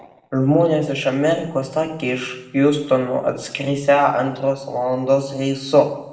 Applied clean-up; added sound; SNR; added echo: none; none; none; reverberation time 0.7 s.